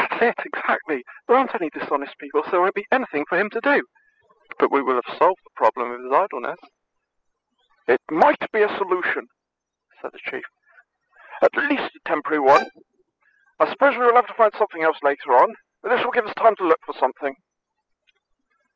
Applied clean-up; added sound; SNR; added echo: classical method spectral subtraction.